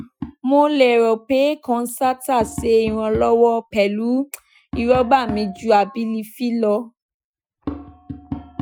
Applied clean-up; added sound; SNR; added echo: classical method Wiener filter.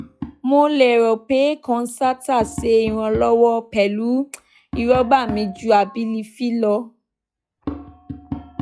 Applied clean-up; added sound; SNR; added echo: classical method log-MMSE.